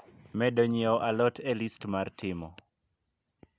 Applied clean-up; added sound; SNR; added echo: none; none; none; none.